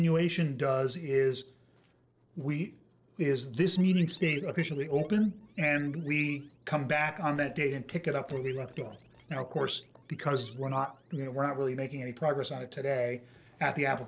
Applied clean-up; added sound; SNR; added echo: neural separator model SepFormer DNS4.